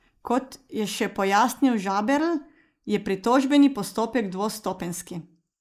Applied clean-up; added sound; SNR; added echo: neural mask model Resemble Enhance denoiser.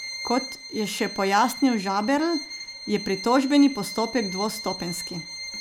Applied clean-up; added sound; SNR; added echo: none; Bowed string instrument; 11 dB; none.